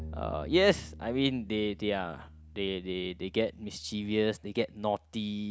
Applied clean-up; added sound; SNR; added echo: none; Bowed string instrument; 16 dB; none.